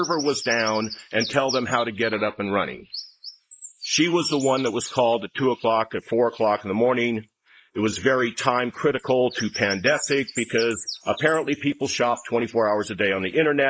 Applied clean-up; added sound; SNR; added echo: neural mask model Resemble Enhance denoiser.